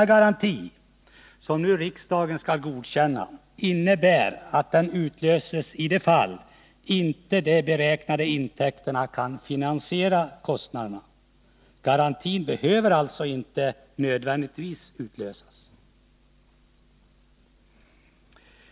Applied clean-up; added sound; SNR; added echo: none; none; none; none.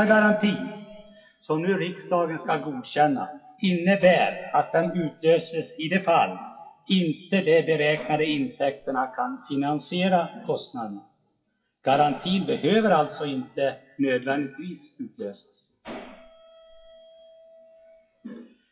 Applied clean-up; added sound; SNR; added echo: classical method WPE with log-MMSE.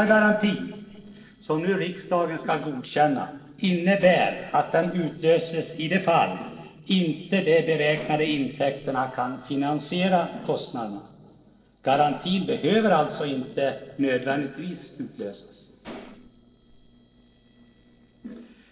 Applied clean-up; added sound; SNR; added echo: neural separator model SepFormer DNS4.